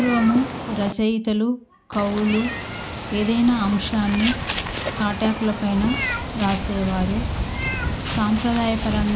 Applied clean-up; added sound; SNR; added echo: none; Meow; 5 dB; none.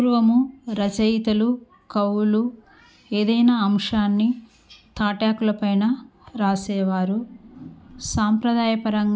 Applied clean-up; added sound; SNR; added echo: none; none; none; none.